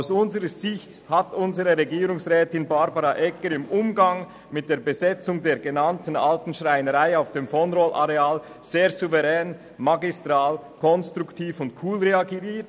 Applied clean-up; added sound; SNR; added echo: none; none; none; none.